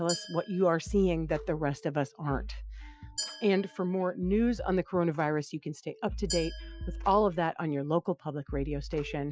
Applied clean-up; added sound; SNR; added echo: classical method Wiener filter.